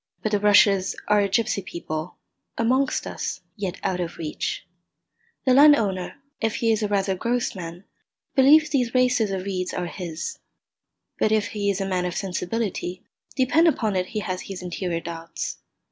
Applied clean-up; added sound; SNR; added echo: none; none; none; none.